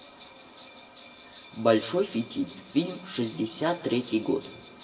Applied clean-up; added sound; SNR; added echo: none; Bell; 12 dB; reverberation time 2.0 s.